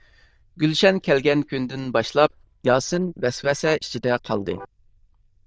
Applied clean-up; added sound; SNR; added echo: neural diffusion model UNIVERSE++.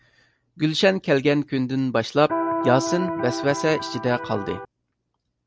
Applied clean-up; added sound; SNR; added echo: none; Electric guitar; 4 dB; none.